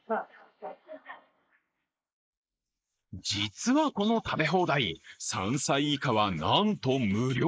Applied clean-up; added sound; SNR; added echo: neural mask model Resemble Enhance denoiser.